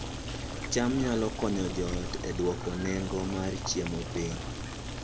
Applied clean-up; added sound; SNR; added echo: none; Boiling; 4 dB; none.